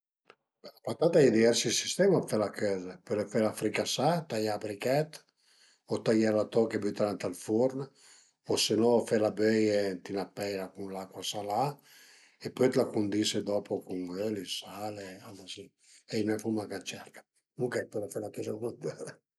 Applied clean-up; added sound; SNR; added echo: none; none; none; none.